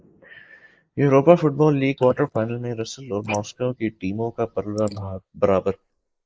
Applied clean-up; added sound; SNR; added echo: neural mask model Resemble Enhance denoiser.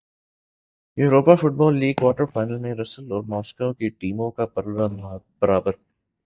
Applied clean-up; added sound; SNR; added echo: neural mask model DeepFilterNet 3.